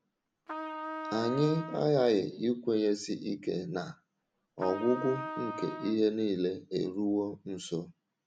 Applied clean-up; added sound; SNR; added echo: none; Trumpet; 9 dB; none.